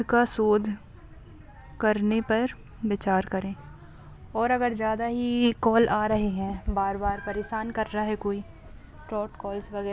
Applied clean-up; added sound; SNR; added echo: none; Meow; 18 dB; none.